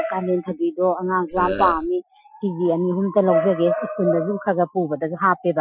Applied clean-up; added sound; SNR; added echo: classical method Wiener filter.